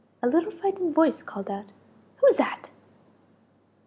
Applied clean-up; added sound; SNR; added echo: none; none; none; none.